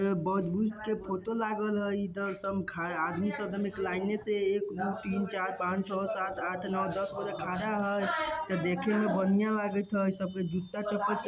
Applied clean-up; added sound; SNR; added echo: none; none; none; none.